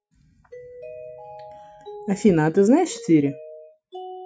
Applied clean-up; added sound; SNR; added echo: classical method Wiener filter.